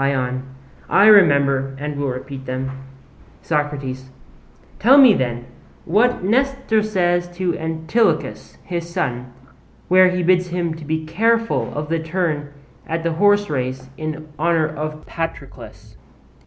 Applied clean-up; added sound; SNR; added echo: none; none; none; none.